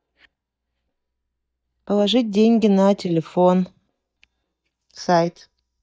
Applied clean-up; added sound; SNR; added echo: neural mask model DeepFilterNet 3.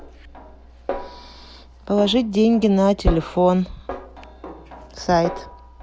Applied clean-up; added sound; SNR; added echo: none; Snare drum; 14 dB; none.